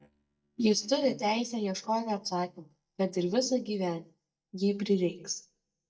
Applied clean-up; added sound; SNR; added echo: neural mask model DeepFilterNet 3.